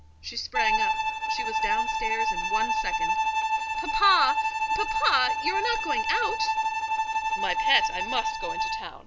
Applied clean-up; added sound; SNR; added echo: none; Bowed string instrument; -3 dB; none.